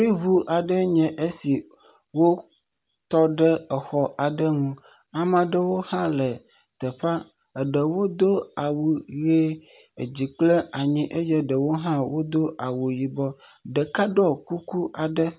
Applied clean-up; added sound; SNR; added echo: none; none; none; none.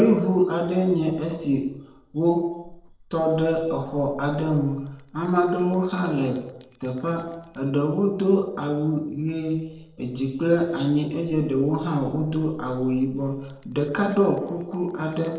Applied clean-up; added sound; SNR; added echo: neural separator model SepFormer DNS4.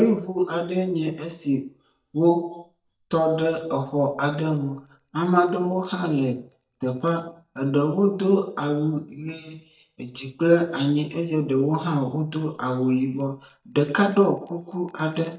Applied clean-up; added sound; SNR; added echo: neural mask model DeepFilterNet 3.